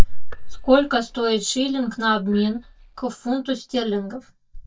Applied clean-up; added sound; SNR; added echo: neural mask model DeepFilterNet 3.